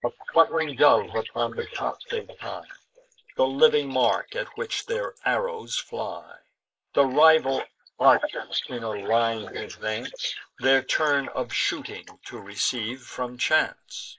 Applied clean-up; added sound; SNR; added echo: neural mask model Resemble Enhance denoiser.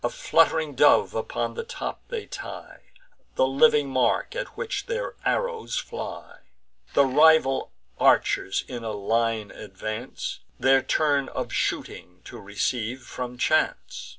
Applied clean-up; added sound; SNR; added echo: none; none; none; none.